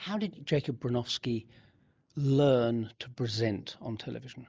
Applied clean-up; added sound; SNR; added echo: neural mask model Resemble Enhance denoiser.